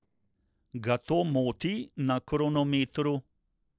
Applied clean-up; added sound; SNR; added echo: neural separator model SepFormer DNS4.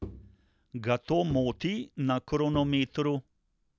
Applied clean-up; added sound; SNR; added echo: none; Bowed string instrument; 17 dB; none.